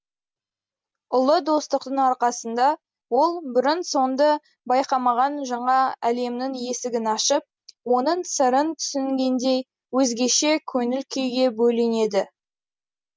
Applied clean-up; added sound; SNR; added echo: none; none; none; none.